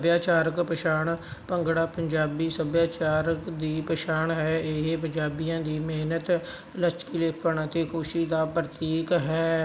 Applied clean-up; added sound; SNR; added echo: none; none; none; none.